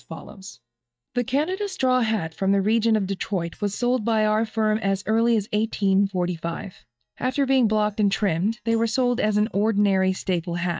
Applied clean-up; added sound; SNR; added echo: neural mask model DeepFilterNet 3.